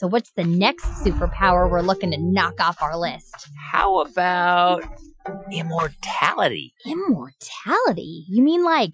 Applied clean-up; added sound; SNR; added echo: classical method Wiener filter.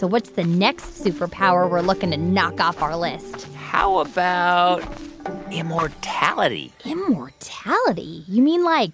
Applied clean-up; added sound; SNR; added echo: none; none; none; none.